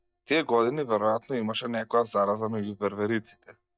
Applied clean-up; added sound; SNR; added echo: neural mask model DeepFilterNet 3.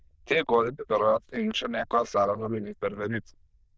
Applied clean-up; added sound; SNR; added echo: neural diffusion model UNIVERSE++.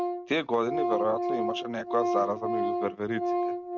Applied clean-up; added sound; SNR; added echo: neural mask model RNNoise.